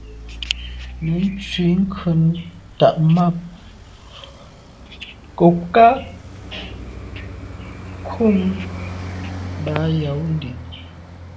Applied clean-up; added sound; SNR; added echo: none; Traffic noise, roadway noise; 13 dB; none.